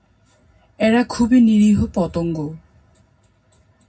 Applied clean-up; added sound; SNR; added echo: none; none; none; reverberation time 0.4 s.